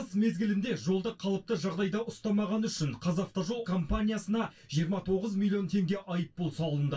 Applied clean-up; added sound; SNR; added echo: none; none; none; reverberation time 0.1 s.